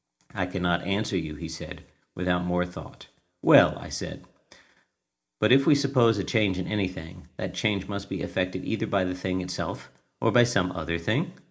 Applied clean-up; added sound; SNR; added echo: none; none; none; reverberation time 0.4 s.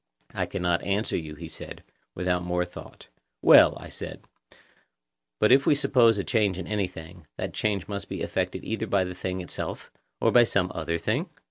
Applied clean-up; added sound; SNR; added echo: none; none; none; none.